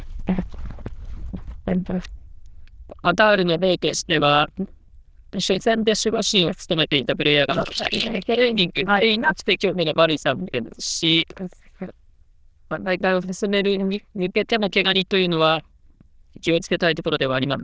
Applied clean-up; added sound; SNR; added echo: neural diffusion model UNIVERSE++.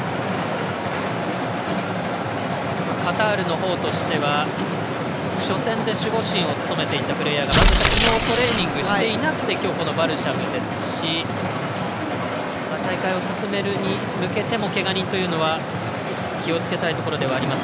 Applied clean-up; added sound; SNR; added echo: none; Tearing; -5 dB; none.